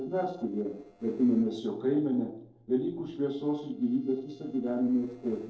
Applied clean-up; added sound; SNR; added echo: neural separator model SepFormer DNS4.